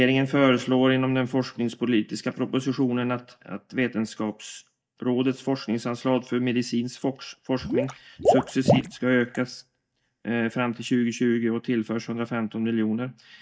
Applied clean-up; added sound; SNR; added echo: neural mask model DeepFilterNet 3.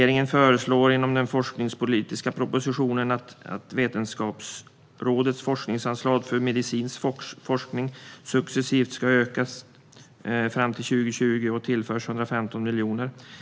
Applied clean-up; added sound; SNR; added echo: none; none; none; none.